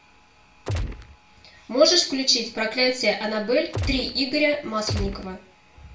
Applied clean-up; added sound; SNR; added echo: none; Gunshot, gunfire; 4 dB; reverberation time 0.4 s.